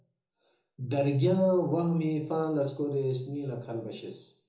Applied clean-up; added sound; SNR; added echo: none; none; none; reverberation time 0.6 s.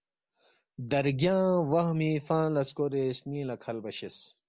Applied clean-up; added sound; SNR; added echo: none; none; none; none.